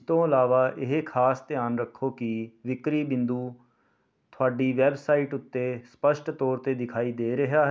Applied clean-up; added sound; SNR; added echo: none; none; none; none.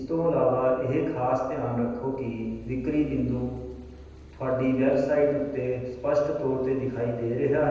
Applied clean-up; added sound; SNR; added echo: none; Car passing by / Idling / Accelerating, revving, vroom; 20 dB; reverberation time 1.1 s.